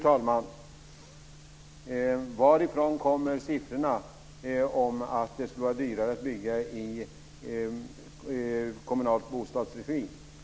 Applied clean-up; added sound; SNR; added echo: none; none; none; none.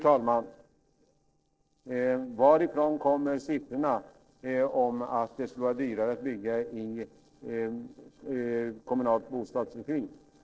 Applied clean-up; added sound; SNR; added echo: neural separator model SepFormer DNS4.